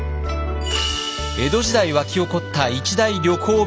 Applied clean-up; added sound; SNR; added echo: none; none; none; none.